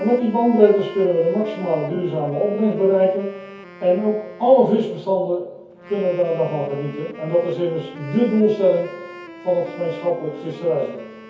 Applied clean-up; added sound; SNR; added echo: none; Wind instrument, woodwind instrument; 18 dB; reverberation time 0.6 s.